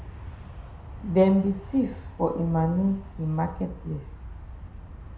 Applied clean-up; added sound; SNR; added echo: none; Aircraft; 13 dB; reverberation time 0.5 s.